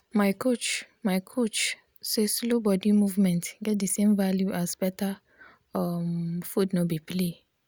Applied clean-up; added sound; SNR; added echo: none; none; none; none.